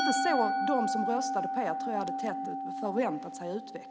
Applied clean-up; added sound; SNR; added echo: none; Musical instrument; -1 dB; none.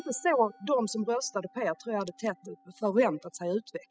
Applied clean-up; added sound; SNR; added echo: classical method spectral subtraction.